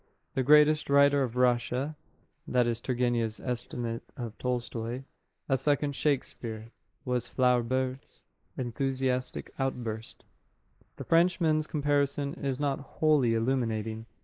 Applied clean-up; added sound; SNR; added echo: neural mask model Resemble Enhance denoiser.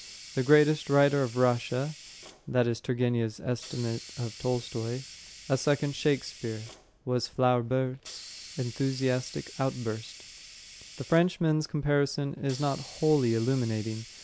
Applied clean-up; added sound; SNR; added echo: none; Hiss; 18 dB; none.